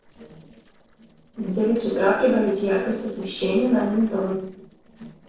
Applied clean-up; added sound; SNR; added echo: neural separator model SepFormer DNS4.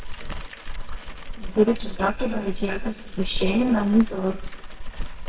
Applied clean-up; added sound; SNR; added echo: neural separator model SepFormer WHAMR!.